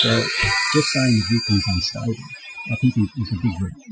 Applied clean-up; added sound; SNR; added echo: classical method Wiener filter.